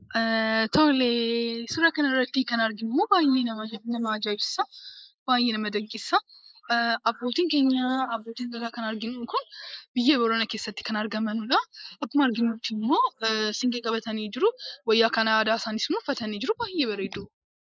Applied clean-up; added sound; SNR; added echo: neural mask model Resemble Enhance denoiser.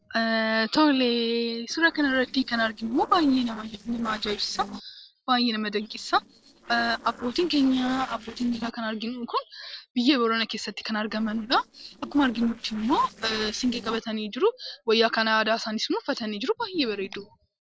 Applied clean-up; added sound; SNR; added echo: neural separator model SepFormer DNS4.